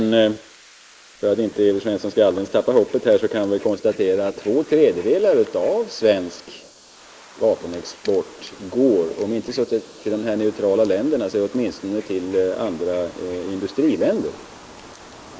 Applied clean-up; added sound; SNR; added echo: neural mask model Resemble Enhance denoiser.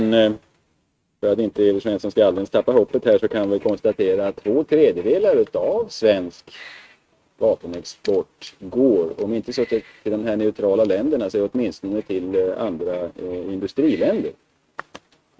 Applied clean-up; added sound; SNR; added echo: neural mask model RNNoise.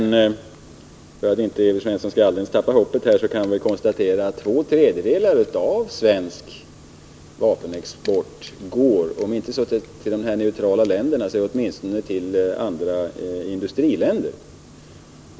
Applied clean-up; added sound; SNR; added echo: none; none; none; none.